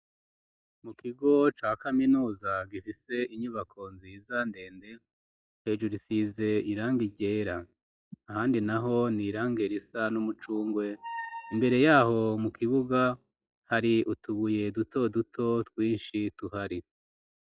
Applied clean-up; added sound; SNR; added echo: classical method log-MMSE.